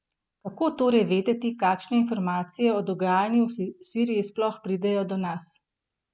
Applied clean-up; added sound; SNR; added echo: none; none; none; none.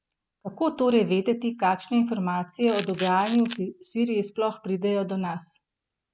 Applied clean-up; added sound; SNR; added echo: none; Camera; 13 dB; none.